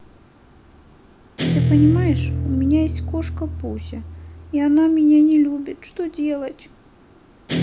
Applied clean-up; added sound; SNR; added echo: none; Guitar; 4 dB; none.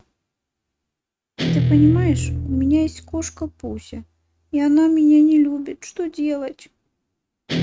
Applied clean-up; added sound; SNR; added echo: neural mask model RNNoise.